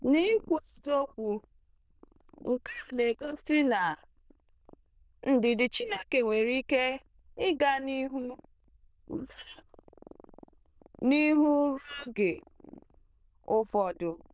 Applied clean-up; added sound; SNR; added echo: neural diffusion model UNIVERSE++.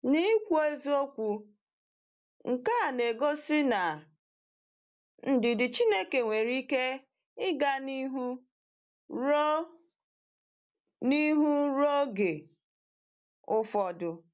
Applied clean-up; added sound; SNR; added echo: none; none; none; none.